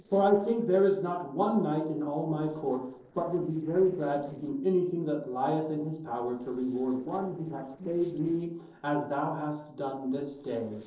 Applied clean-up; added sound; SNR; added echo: neural separator model SepFormer DNS4.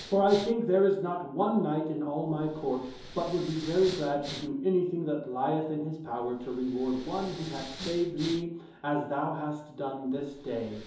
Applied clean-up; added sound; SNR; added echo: none; Respiratory sounds; 17 dB; reverberation time 2.8 s.